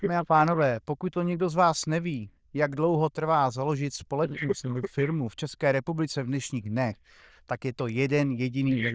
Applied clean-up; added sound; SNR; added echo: neural diffusion model UNIVERSE++.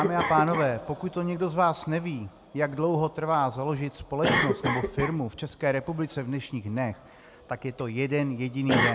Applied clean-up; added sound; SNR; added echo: none; Cough; 5 dB; none.